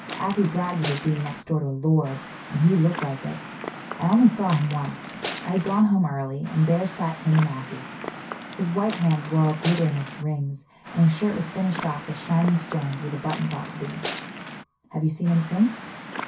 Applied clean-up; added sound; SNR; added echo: none; Waves, surf / Wind; 12 dB; reverberation time 0.3 s.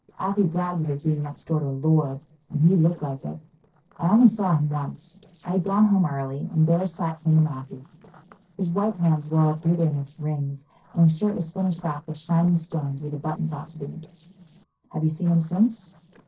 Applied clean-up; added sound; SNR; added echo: neural separator model SepFormer DNS4.